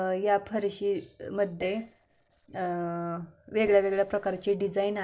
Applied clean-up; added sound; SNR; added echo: neural separator model SepFormer DNS4.